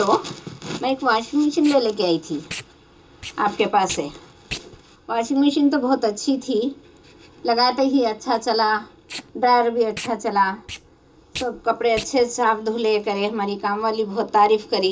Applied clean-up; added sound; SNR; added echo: none; Packing tape, duct tape; 20 dB; reverberation time 0.2 s.